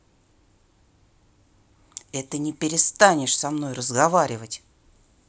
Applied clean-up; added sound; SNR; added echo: none; none; none; none.